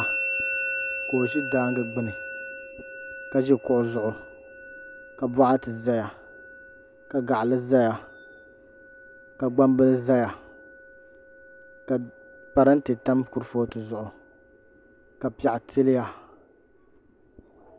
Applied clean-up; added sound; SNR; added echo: none; Musical instrument; 12 dB; none.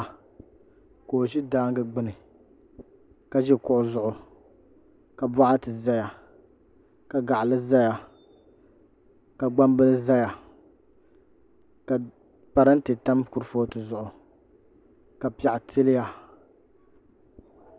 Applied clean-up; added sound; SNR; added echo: none; none; none; none.